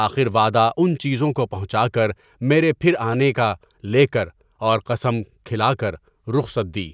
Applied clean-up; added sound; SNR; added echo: none; none; none; none.